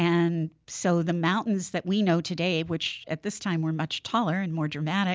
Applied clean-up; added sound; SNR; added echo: none; none; none; none.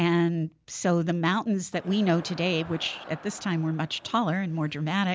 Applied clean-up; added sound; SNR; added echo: none; Crowd; 20 dB; none.